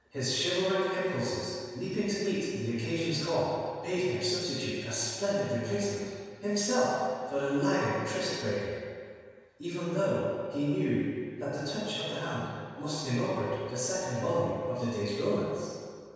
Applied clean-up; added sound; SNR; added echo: none; none; none; reverberation time 1.9 s.